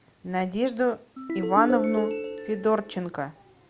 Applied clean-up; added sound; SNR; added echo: none; Ringtone; 3 dB; none.